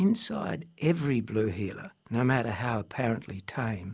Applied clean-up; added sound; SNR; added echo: none; none; none; none.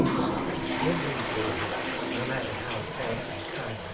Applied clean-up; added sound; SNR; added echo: none; Toilet flush; -5 dB; reverberation time 0.3 s.